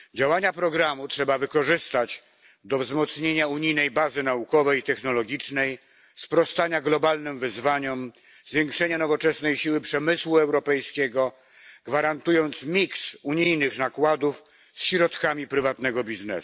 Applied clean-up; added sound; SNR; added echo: none; none; none; none.